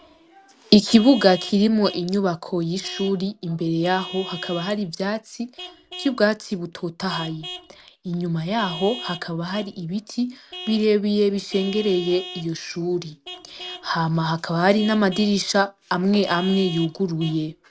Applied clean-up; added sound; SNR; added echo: none; Vehicle horn, car horn, honking / Truck; 16 dB; none.